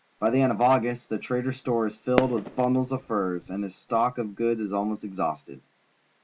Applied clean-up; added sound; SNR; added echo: none; Fireworks; 6 dB; none.